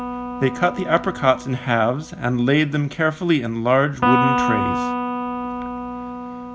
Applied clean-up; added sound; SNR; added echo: none; Electric guitar; 4 dB; none.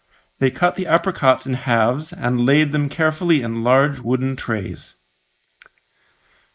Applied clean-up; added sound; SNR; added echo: neural mask model Resemble Enhance denoiser.